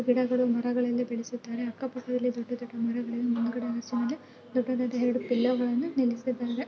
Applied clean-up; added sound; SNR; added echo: none; none; none; none.